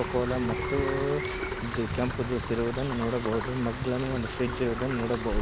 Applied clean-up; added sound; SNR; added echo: none; Rain; 6 dB; none.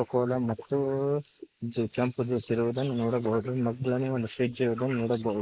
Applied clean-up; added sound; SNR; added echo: neural mask model Resemble Enhance denoiser.